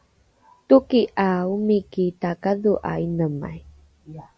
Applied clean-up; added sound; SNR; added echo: none; none; none; none.